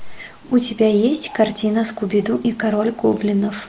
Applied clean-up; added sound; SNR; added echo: none; none; none; none.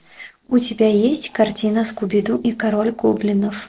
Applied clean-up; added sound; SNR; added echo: neural separator model SepFormer DNS4.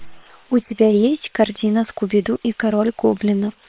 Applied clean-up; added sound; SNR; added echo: neural separator model SepFormer WHAM!.